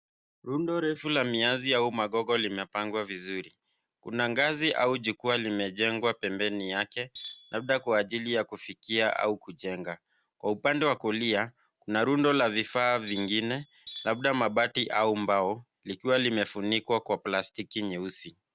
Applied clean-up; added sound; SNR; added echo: none; Tools; 15 dB; none.